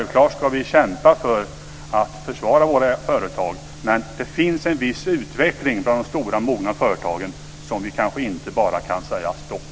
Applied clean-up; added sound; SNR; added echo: none; none; none; none.